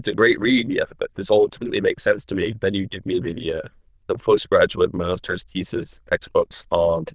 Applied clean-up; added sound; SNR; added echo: neural diffusion model UNIVERSE++.